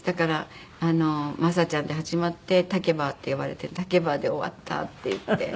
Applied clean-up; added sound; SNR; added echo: none; none; none; none.